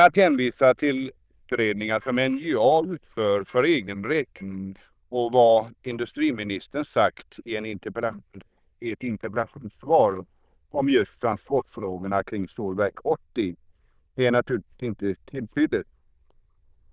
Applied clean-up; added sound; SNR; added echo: neural diffusion model UNIVERSE++.